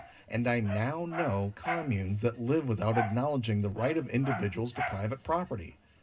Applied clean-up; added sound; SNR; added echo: none; Dog; 9 dB; reverberation time 0.2 s.